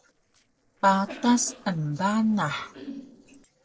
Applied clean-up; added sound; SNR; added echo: neural separator model SepFormer DNS4.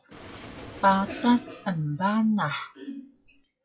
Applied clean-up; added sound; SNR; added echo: classical method log-MMSE.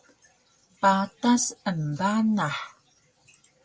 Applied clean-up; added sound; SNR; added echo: none; none; none; none.